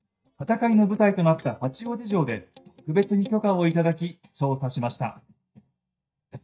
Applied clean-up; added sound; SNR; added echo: neural mask model DeepFilterNet 3.